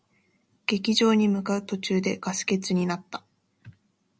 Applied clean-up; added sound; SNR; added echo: none; none; none; none.